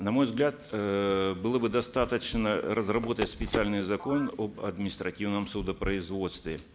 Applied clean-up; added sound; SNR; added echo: none; Telephone; 11 dB; none.